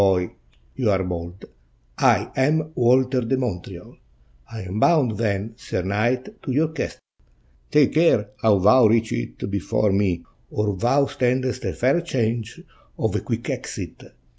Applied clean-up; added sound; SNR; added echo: none; none; none; none.